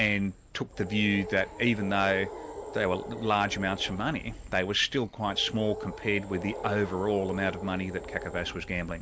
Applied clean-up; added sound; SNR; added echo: none; Animal; 11 dB; none.